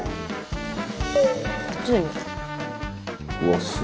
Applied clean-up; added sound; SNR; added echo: none; none; none; none.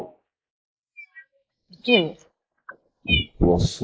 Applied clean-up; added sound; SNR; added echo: neural mask model Resemble Enhance denoiser.